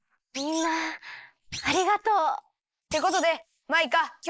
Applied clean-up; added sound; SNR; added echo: neural mask model Resemble Enhance denoiser.